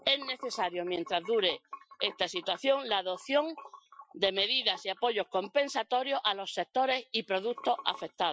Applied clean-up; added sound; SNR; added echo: classical method Wiener filter.